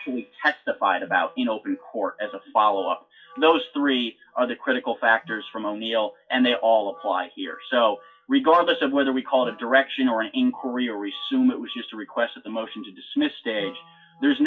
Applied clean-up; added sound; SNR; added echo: classical method WPE with log-MMSE.